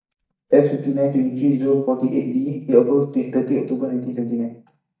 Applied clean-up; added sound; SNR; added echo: neural mask model DeepFilterNet 3.